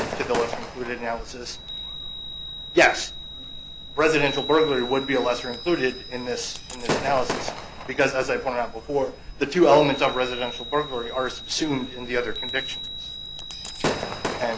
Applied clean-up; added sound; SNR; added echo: none; Chime + Gunshot, gunfire / Fireworks; 8 dB; none.